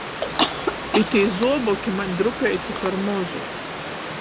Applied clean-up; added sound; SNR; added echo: none; Chewing, mastication / Cough + Stream / Liquid; 4 dB; none.